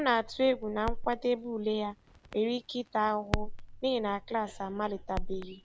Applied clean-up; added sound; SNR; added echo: none; Crackle; 7 dB; none.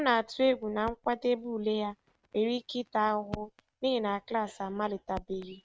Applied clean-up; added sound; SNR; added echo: neural mask model RNNoise.